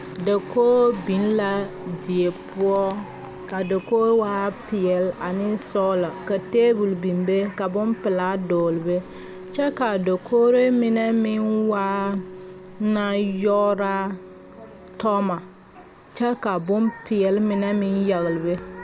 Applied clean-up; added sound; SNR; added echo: none; Insect + Organ; 18 dB; none.